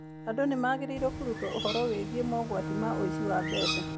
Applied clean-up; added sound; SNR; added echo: none; Bird + Bowed string instrument; 3 dB; none.